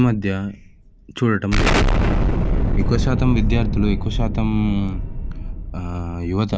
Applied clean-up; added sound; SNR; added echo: none; Explosion; -2 dB; none.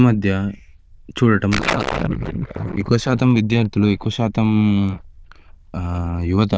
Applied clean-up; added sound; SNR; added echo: neural diffusion model UNIVERSE++.